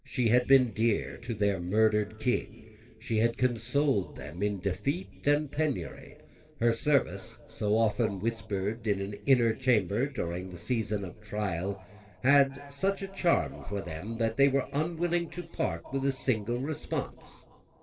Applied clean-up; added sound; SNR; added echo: neural separator model SepFormer DNS4.